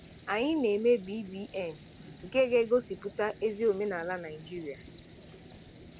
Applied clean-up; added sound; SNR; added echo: none; Cricket; 19 dB; none.